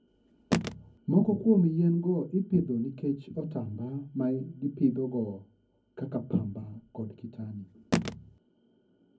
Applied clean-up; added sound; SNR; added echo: none; Telephone; 4 dB; reverberation time 0.4 s.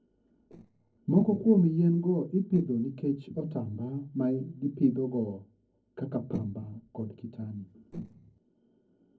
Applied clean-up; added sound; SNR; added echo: neural separator model SepFormer DNS4.